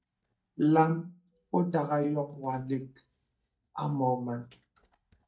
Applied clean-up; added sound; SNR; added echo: neural mask model DeepFilterNet 3.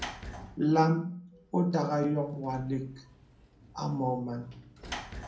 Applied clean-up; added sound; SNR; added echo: none; Sliding door / Slam; 15 dB; reverberation time 0.6 s.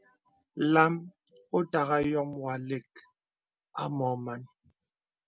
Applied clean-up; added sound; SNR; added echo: none; none; none; none.